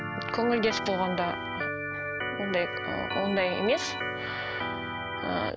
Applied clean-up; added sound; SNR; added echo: none; Organ; 3 dB; none.